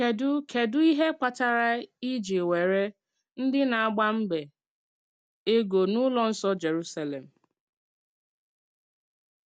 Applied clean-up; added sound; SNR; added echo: none; none; none; none.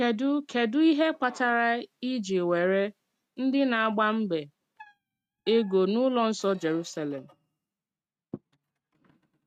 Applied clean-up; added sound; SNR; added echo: neural mask model RNNoise.